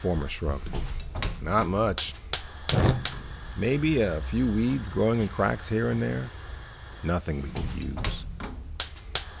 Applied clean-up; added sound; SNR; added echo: none; Hiss / Fire; 3 dB; none.